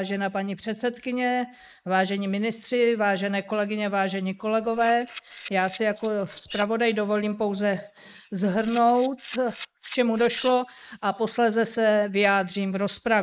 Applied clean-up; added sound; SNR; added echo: neural mask model Resemble Enhance denoiser.